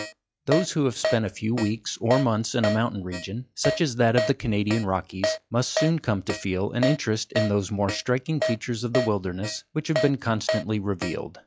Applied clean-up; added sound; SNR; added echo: classical method log-MMSE.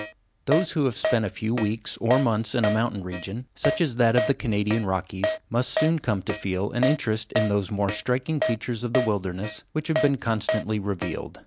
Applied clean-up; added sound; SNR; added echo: none; Keyboard (musical); 6 dB; none.